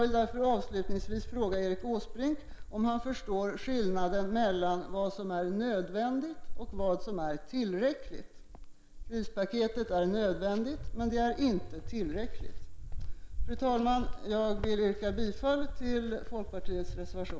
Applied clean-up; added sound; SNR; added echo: none; Cricket; 3 dB; none.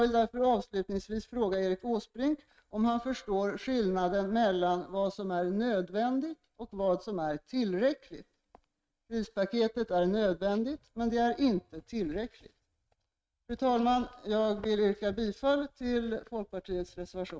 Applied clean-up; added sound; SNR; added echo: neural mask model RNNoise.